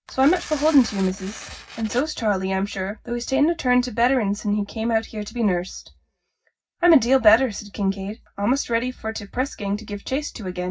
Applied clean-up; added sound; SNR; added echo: none; Tearing; 15 dB; reverberation time 0.4 s.